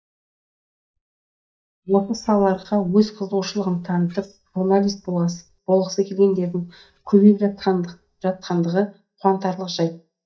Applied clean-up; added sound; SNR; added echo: neural mask model DeepFilterNet 3.